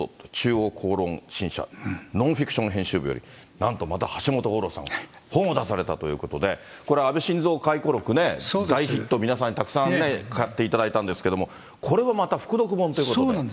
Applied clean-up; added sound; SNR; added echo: none; none; none; none.